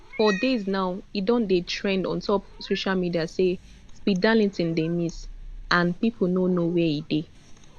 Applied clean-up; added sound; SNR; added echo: none; Cat; 17 dB; none.